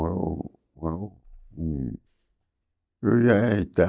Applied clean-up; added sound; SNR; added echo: neural mask model DeepFilterNet 3.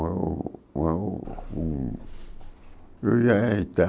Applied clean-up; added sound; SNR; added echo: none; Bus / Engine; 14 dB; none.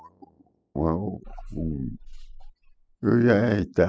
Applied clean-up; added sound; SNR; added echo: classical method spectral subtraction.